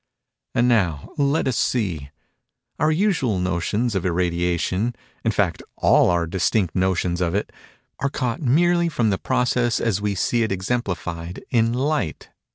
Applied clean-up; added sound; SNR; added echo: none; none; none; none.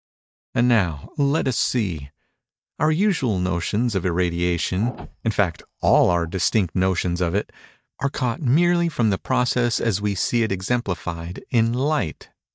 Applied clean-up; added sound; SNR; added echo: neural mask model DeepFilterNet 3.